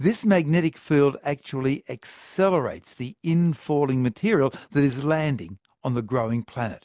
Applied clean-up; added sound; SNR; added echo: none; none; none; none.